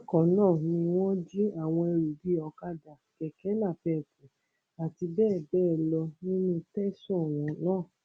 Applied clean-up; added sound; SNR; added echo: none; none; none; none.